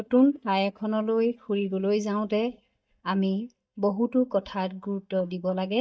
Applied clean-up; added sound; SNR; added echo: neural mask model DeepFilterNet 3.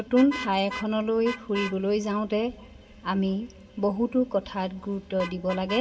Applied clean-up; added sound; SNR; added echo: none; Vehicle horn, car horn, honking; 15 dB; reverberation time 0.3 s.